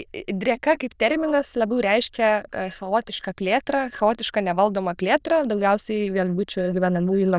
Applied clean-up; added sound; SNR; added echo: neural diffusion model UNIVERSE++.